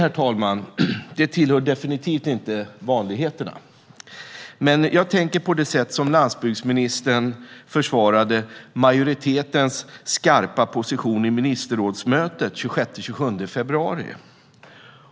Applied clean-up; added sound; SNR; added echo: none; none; none; none.